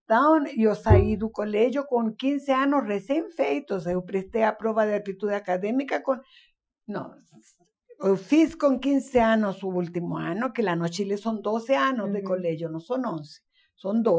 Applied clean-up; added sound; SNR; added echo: classical method Wiener filter.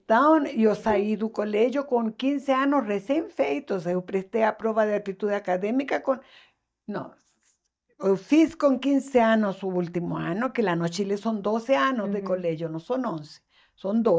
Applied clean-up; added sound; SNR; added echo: neural mask model DeepFilterNet 3.